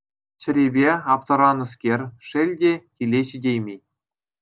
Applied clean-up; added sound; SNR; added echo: none; none; none; none.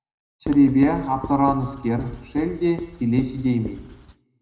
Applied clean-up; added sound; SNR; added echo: none; Writing; 14 dB; reverberation time 0.8 s.